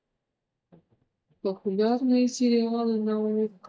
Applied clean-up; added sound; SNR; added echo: neural mask model DeepFilterNet 3.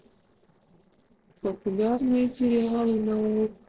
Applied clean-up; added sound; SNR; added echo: neural separator model SepFormer DNS4.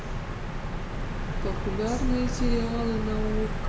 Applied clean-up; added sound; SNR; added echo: none; Bird vocalization, bird call, bird song; -3 dB; reverberation time 0.9 s.